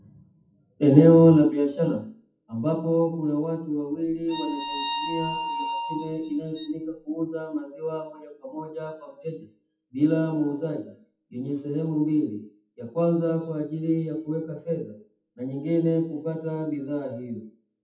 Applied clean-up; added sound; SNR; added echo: classical method WPE with log-MMSE.